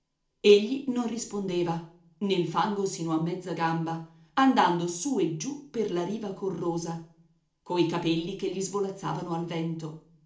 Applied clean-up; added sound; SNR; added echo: none; none; none; reverberation time 0.4 s.